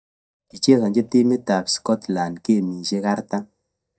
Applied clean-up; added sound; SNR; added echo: neural mask model DeepFilterNet 3.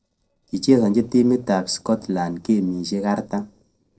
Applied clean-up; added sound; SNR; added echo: neural separator model SepFormer DNS4.